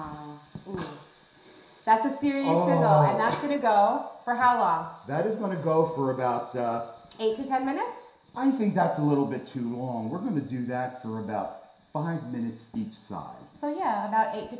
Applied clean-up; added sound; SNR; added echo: none; none; none; reverberation time 0.7 s.